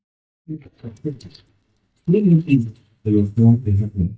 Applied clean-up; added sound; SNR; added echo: neural mask model DeepFilterNet 3.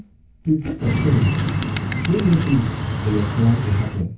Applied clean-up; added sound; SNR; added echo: none; Bird; 1 dB; reverberation time 0.2 s.